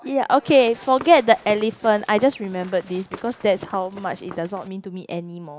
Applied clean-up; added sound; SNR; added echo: none; Run; 20 dB; none.